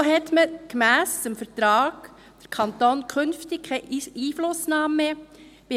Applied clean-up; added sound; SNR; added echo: none; none; none; none.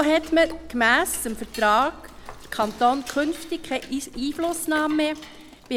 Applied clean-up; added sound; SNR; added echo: none; Cutlery, silverware / Dishes, pots, and pans; 17 dB; none.